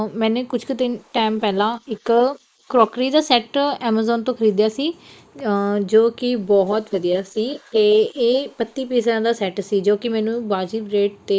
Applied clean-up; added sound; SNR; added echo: neural mask model Resemble Enhance denoiser.